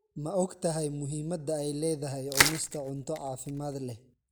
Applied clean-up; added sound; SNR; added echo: none; Crushing; -2 dB; none.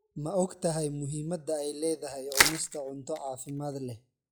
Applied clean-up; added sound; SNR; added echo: classical method log-MMSE.